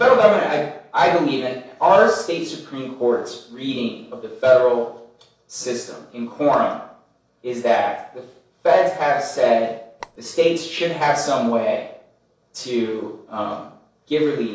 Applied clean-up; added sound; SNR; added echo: neural separator model SepFormer DNS4.